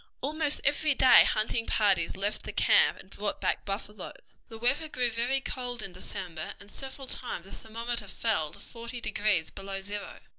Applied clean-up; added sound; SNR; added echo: none; none; none; none.